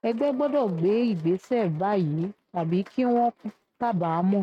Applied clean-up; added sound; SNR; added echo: neural mask model RNNoise.